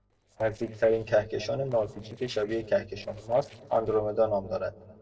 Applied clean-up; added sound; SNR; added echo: neural separator model SepFormer DNS4.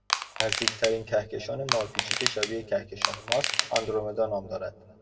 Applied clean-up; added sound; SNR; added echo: none; Crushing; 0 dB; reverberation time 2.3 s.